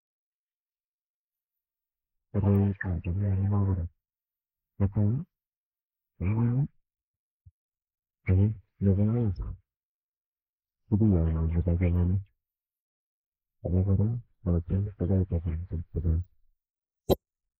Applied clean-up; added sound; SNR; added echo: neural mask model Resemble Enhance denoiser.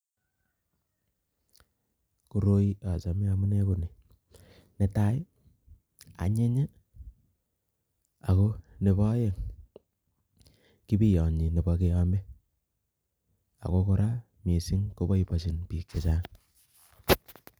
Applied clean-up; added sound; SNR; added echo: none; none; none; none.